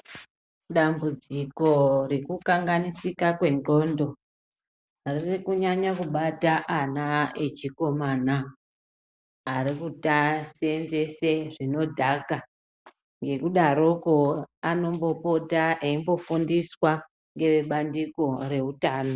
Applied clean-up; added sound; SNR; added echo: none; none; none; none.